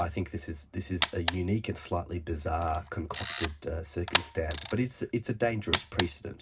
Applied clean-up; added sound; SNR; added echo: none; Camera; 2 dB; reverberation time 0.4 s.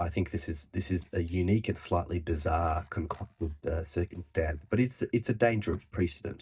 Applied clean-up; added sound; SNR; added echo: neural mask model DeepFilterNet 3.